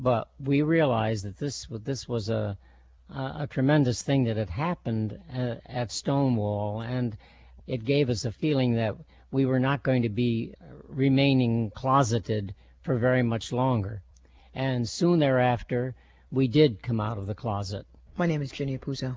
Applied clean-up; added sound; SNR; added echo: none; none; none; none.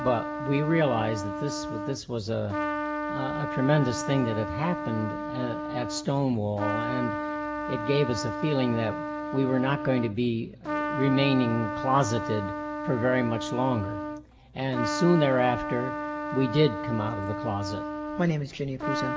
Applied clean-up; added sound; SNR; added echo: none; Trumpet; 5 dB; reverberation time 0.7 s.